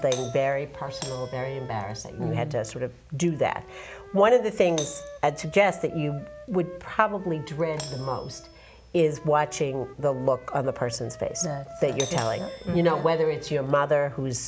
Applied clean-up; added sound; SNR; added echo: none; Doorbell + Wind instrument, woodwind instrument; 16 dB; none.